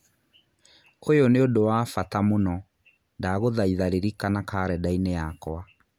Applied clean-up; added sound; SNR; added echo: none; none; none; none.